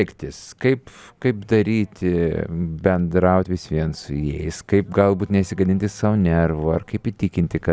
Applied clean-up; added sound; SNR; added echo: none; none; none; none.